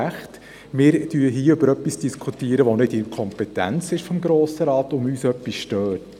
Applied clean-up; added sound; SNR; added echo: none; none; none; none.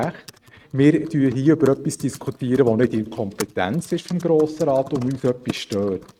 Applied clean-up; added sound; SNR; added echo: neural mask model RNNoise.